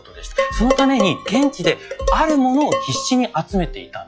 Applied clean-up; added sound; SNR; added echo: classical method log-MMSE.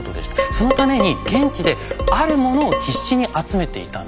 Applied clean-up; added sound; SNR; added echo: none; Dishes, pots, and pans; 5 dB; none.